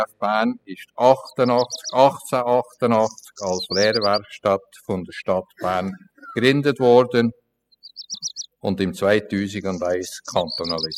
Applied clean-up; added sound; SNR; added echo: classical method spectral subtraction.